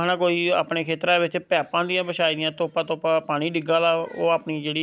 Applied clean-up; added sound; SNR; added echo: none; none; none; none.